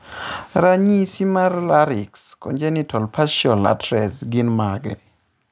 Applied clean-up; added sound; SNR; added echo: none; none; none; none.